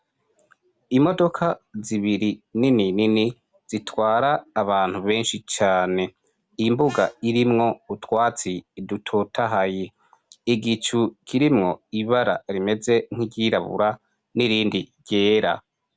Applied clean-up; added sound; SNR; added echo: none; Harmonica; 19 dB; none.